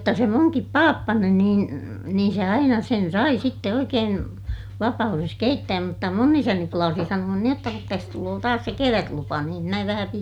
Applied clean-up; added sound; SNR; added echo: none; none; none; none.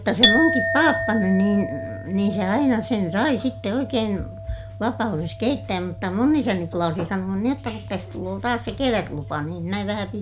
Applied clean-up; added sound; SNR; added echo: none; Chink, clink; 6 dB; none.